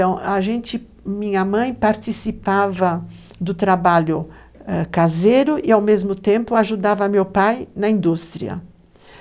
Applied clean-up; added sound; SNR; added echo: none; none; none; none.